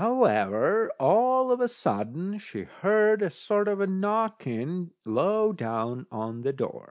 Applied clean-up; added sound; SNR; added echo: none; none; none; none.